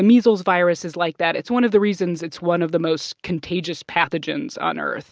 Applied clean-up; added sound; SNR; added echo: none; none; none; none.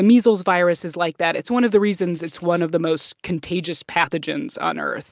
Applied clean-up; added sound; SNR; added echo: neural mask model Resemble Enhance denoiser.